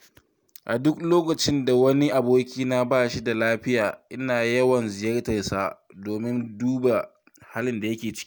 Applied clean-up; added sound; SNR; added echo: none; none; none; none.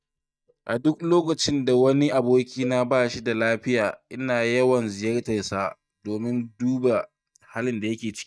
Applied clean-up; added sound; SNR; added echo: neural mask model DeepFilterNet 3.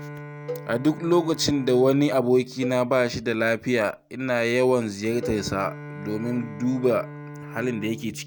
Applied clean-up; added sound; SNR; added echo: none; Cowbell + Bowed string instrument; 14 dB; none.